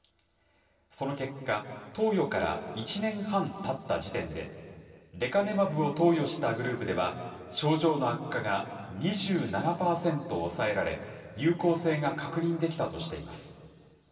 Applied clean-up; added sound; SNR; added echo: none; none; none; reverberation time 2.7 s.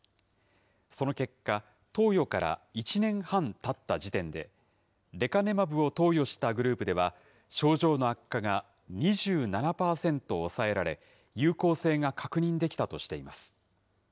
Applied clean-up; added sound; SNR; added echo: none; none; none; none.